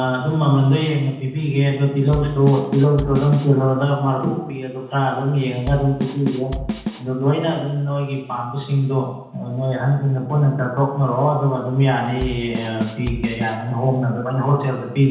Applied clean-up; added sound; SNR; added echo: none; Drum kit; 9 dB; reverberation time 0.9 s.